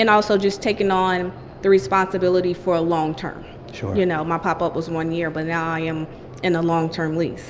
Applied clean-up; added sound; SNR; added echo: none; none; none; none.